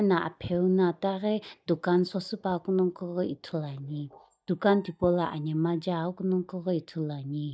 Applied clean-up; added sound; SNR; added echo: neural mask model DeepFilterNet 3.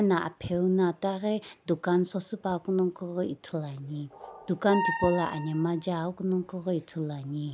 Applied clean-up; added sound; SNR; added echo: none; Squeak; 4 dB; none.